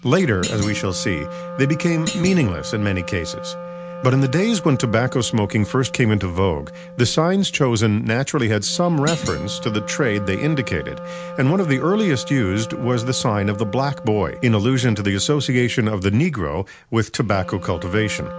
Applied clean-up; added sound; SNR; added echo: none; Wind instrument, woodwind instrument + Thump, thud; 12 dB; none.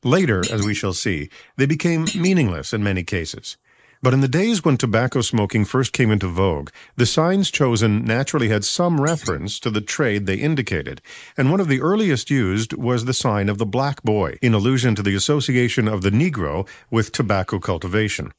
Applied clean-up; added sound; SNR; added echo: neural mask model Resemble Enhance denoiser.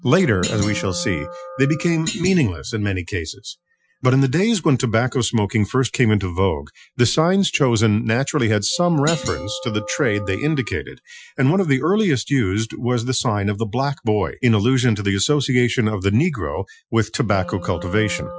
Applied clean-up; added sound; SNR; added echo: classical method Wiener filter.